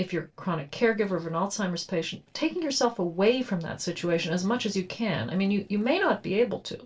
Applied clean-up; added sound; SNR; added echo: neural separator model SepFormer DNS4.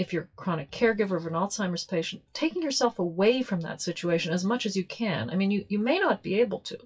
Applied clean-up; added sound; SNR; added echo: classical method WPE with log-MMSE.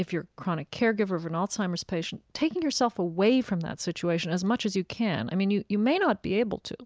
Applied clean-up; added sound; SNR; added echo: none; none; none; none.